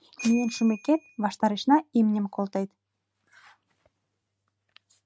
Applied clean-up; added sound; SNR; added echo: neural mask model RNNoise.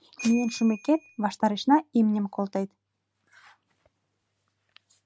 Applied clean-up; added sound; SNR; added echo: none; Ringtone / Bell; 16 dB; none.